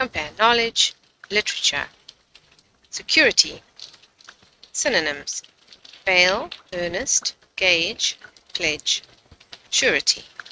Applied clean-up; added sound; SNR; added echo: neural mask model RNNoise.